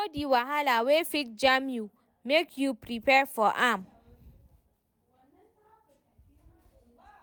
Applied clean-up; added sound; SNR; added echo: none; none; none; none.